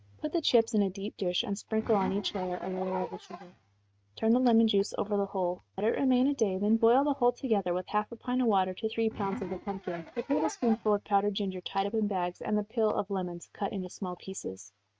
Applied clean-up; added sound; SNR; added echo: neural mask model RNNoise.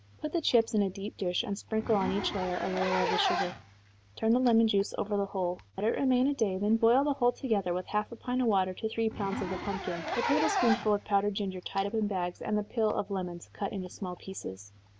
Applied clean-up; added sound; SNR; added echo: none; Zipper (clothing); 9 dB; none.